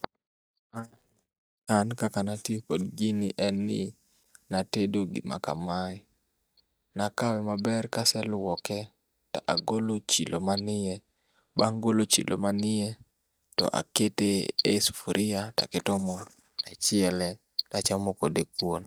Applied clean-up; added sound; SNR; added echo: neural mask model DeepFilterNet 3.